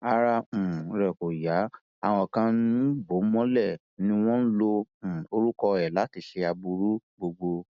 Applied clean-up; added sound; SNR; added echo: none; none; none; none.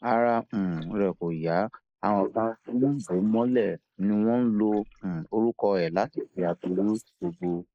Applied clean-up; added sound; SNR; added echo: neural mask model Resemble Enhance denoiser.